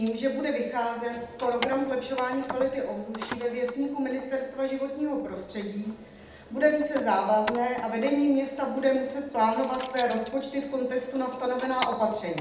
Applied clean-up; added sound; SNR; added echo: none; Keys jangling; 13 dB; reverberation time 0.8 s.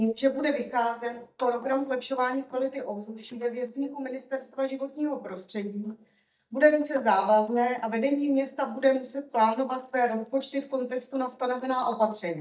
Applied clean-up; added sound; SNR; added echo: neural mask model DeepFilterNet 3.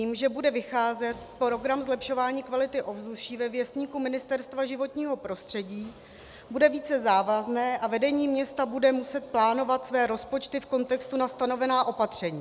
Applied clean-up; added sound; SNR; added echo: none; none; none; none.